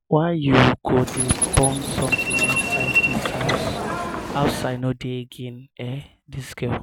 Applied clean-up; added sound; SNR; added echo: none; Subway, metro, underground; 0 dB; none.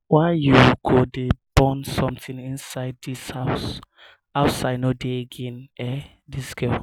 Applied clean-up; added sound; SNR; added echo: none; none; none; none.